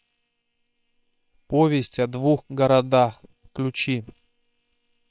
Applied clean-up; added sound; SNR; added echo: neural separator model SepFormer WHAM!.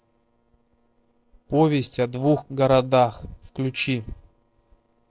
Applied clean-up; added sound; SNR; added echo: neural separator model SepFormer DNS4.